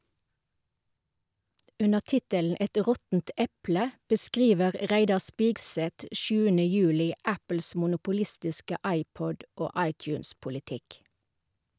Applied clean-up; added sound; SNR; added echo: none; none; none; none.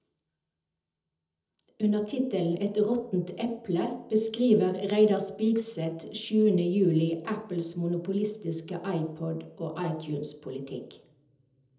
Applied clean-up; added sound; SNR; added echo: none; none; none; reverberation time 0.8 s.